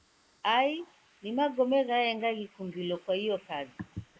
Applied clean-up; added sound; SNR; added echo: neural mask model Resemble Enhance denoiser.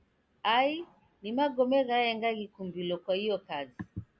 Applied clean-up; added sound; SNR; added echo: none; none; none; none.